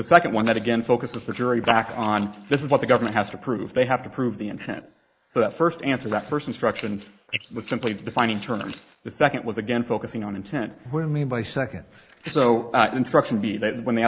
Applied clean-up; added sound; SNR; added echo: neural mask model Resemble Enhance denoiser.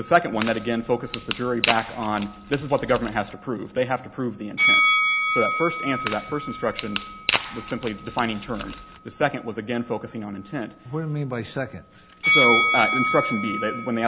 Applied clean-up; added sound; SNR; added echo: none; Wood + Bell; 1 dB; none.